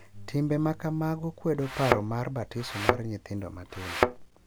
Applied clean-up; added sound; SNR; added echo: none; Thump, thud; -1 dB; none.